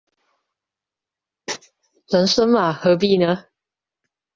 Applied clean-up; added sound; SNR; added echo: none; none; none; none.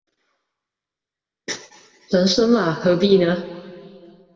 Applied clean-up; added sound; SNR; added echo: none; none; none; reverberation time 1.6 s.